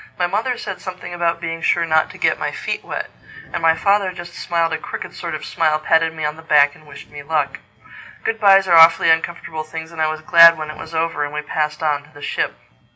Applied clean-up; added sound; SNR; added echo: none; none; none; none.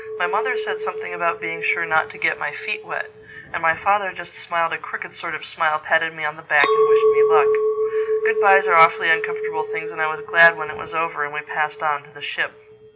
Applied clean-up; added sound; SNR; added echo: none; Chink, clink; 2 dB; none.